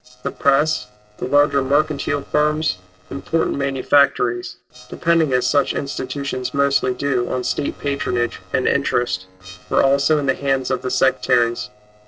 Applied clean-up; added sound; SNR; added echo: neural separator model SepFormer DNS4.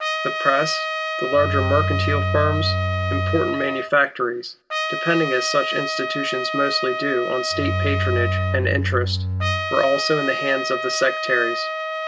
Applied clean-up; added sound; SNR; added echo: none; Trumpet + Bowed string instrument; 1 dB; none.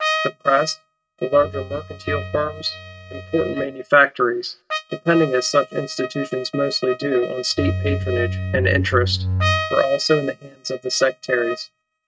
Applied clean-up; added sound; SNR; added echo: neural mask model RNNoise.